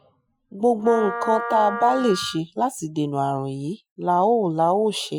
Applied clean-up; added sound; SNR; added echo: classical method Wiener filter.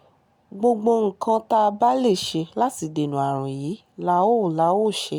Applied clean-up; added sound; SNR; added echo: none; none; none; none.